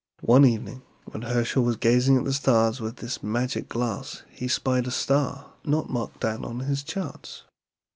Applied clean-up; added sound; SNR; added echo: none; none; none; none.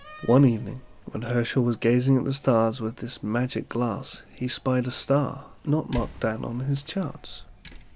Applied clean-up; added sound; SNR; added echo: none; Slam; 19 dB; none.